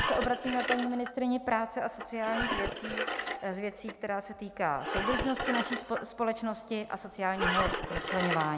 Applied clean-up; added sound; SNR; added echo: none; Engine; 3 dB; none.